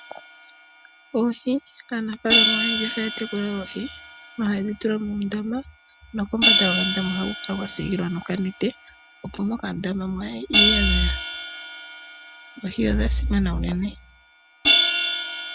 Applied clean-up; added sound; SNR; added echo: none; Hi-hat; -2 dB; none.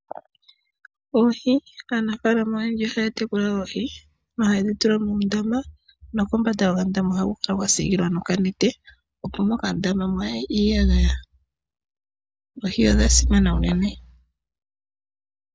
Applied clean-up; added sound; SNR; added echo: none; none; none; none.